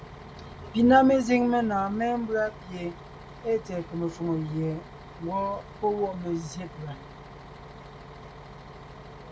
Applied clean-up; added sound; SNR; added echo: none; Bus; 16 dB; none.